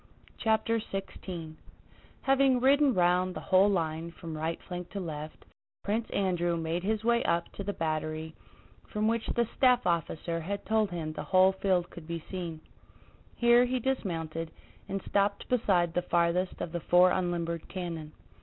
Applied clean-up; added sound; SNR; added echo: none; none; none; none.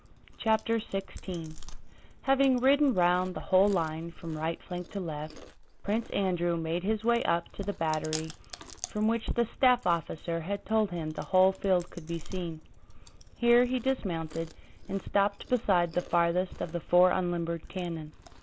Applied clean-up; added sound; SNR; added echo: none; Chewing, mastication; 16 dB; none.